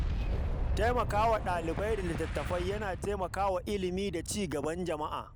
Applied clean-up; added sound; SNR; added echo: none; Boom; 2 dB; none.